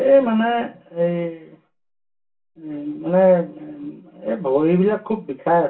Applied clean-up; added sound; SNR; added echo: none; none; none; reverberation time 0.2 s.